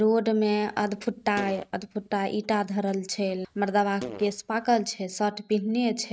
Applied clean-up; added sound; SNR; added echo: neural mask model RNNoise.